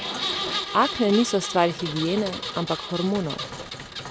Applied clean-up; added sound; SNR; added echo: none; Engine; 6 dB; none.